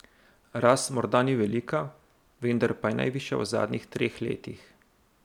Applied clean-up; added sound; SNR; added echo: none; none; none; none.